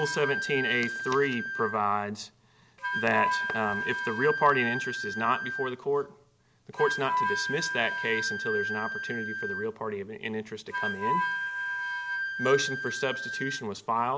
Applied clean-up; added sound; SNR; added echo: none; Wind instrument, woodwind instrument; 3 dB; none.